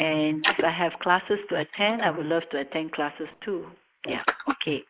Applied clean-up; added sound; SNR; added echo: neural mask model Resemble Enhance denoiser.